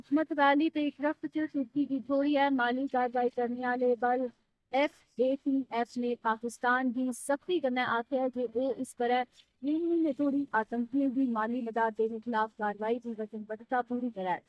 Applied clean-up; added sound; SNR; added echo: neural mask model DeepFilterNet 3.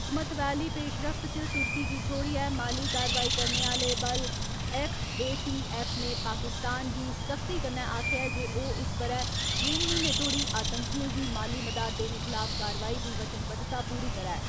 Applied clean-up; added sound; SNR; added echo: none; Bird; -4 dB; none.